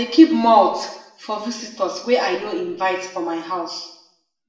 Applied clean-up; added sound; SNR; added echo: none; none; none; reverberation time 0.7 s.